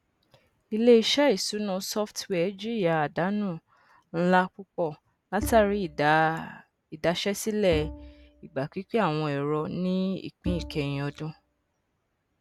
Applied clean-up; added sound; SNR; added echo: none; Bowed string instrument; 13 dB; none.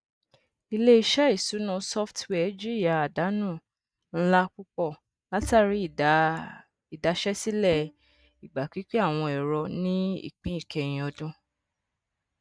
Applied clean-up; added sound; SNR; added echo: neural mask model DeepFilterNet 3.